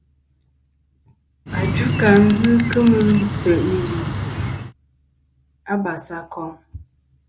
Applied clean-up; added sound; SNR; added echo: none; Bird; 2 dB; none.